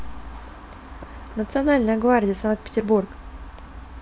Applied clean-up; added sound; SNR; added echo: none; none; none; none.